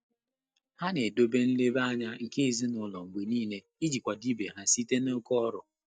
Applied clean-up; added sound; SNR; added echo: neural mask model DeepFilterNet 3.